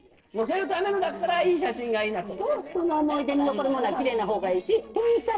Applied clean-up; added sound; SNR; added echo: neural separator model SepFormer DNS4.